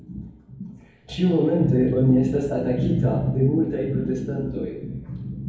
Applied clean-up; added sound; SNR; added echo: none; none; none; reverberation time 1.9 s.